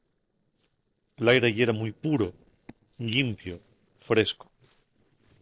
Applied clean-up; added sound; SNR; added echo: neural separator model SepFormer DNS4.